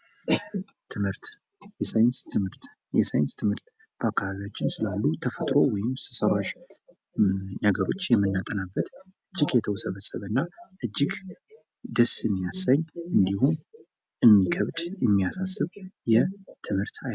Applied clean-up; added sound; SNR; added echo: none; none; none; none.